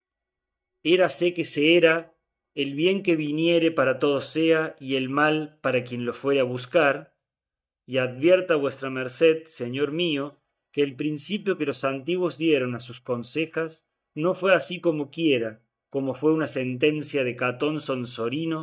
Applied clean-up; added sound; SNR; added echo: neural mask model DeepFilterNet 3.